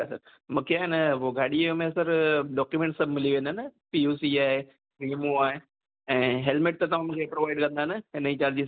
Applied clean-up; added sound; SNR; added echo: none; none; none; none.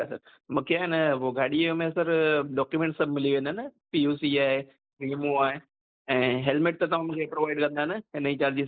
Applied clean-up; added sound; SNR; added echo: neural mask model Resemble Enhance denoiser.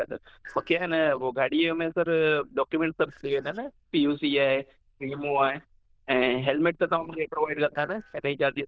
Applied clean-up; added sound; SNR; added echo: neural diffusion model UNIVERSE++.